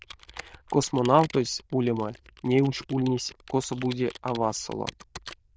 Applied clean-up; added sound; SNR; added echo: neural diffusion model UNIVERSE++.